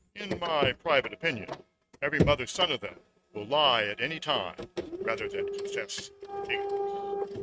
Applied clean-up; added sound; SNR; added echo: neural mask model RNNoise.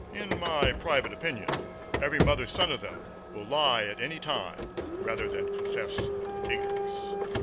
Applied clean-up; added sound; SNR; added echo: none; Printer; 1 dB; none.